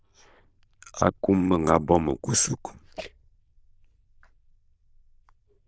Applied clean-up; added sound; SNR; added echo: neural diffusion model UNIVERSE++.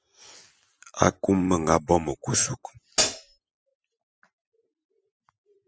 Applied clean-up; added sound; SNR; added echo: classical method spectral subtraction.